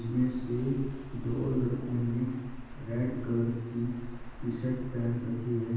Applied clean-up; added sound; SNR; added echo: none; Water; 11 dB; reverberation time 1.2 s.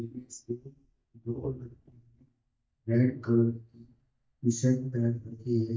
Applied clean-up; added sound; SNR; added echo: neural mask model DeepFilterNet 3.